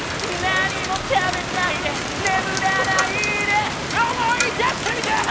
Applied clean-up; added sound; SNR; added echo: none; Rain; 3 dB; none.